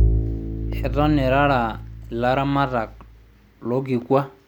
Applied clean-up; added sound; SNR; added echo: none; Bowed string instrument; 4 dB; none.